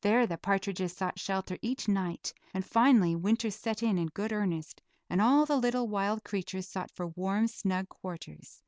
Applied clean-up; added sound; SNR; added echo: none; none; none; none.